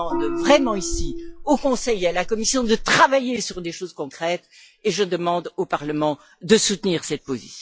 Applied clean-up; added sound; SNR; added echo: classical method log-MMSE.